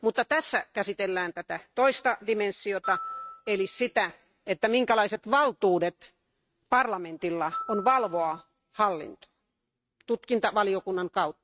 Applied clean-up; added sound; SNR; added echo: neural mask model RNNoise.